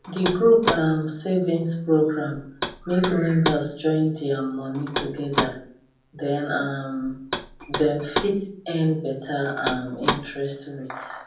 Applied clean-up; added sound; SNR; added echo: none; Knock; 8 dB; reverberation time 0.6 s.